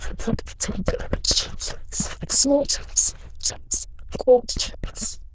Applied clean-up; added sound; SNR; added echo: neural diffusion model UNIVERSE++.